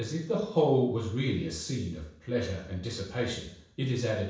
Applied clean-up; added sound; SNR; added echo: none; none; none; reverberation time 0.7 s.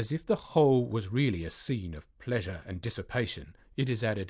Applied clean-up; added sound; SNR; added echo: none; none; none; none.